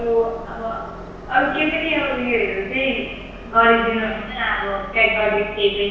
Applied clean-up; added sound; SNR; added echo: none; Train; 15 dB; reverberation time 1.1 s.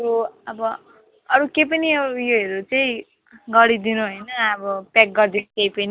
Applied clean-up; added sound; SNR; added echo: none; none; none; none.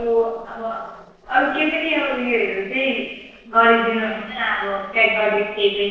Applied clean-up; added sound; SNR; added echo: neural separator model SepFormer DNS4.